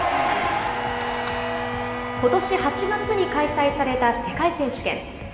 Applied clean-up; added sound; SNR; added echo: none; Bowed string instrument; 10 dB; reverberation time 2.2 s.